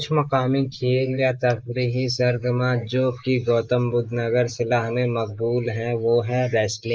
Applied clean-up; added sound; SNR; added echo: neural mask model Resemble Enhance denoiser.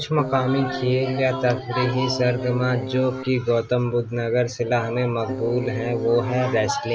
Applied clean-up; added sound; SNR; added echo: none; Keyboard (musical); 9 dB; none.